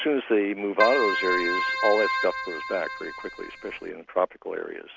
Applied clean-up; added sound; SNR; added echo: none; Keyboard (musical); 1 dB; none.